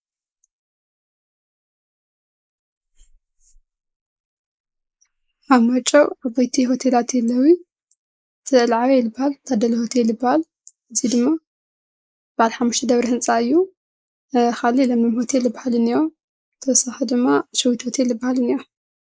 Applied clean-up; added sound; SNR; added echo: neural mask model Resemble Enhance denoiser.